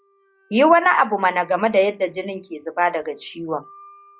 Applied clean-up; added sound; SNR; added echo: classical method log-MMSE.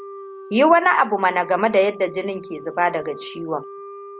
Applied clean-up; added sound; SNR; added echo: none; Wind instrument, woodwind instrument; 16 dB; none.